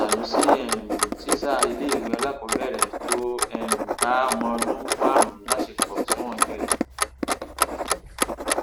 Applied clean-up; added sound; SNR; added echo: none; Writing + Clock; -5 dB; none.